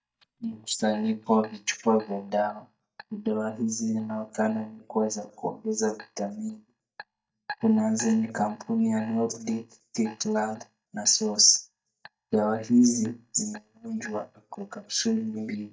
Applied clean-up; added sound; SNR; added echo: neural mask model DeepFilterNet 3.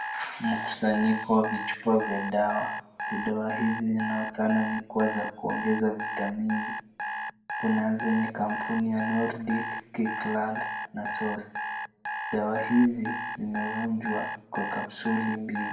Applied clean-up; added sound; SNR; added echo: none; Alarm; 6 dB; reverberation time 0.6 s.